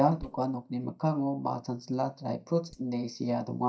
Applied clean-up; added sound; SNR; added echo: neural mask model DeepFilterNet 3.